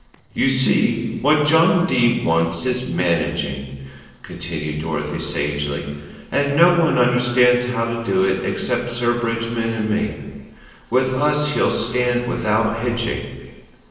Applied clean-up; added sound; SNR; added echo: neural separator model SepFormer DNS4.